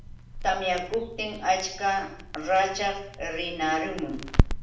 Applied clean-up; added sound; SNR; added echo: none; Crackle; 2 dB; reverberation time 0.6 s.